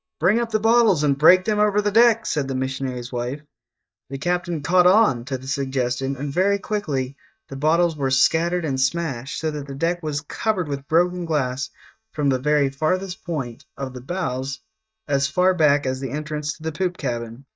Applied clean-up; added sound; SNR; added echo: neural mask model DeepFilterNet 3.